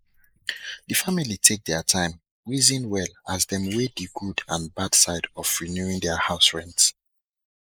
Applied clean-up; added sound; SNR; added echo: neural mask model Resemble Enhance denoiser.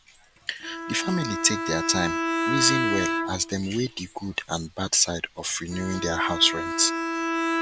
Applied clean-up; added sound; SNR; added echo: none; Bowed string instrument; 3 dB; none.